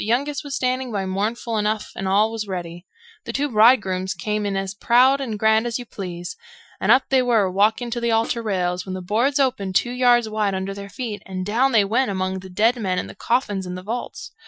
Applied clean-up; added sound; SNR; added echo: classical method Wiener filter.